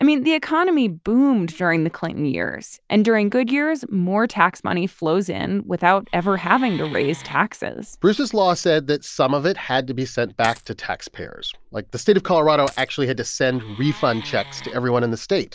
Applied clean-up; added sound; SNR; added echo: none; Coin (dropping) + Wood; 18 dB; none.